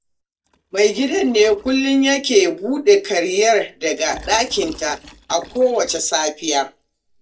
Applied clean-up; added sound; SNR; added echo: neural mask model DeepFilterNet 3.